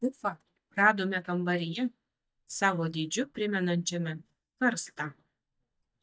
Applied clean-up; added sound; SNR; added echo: neural mask model DeepFilterNet 3.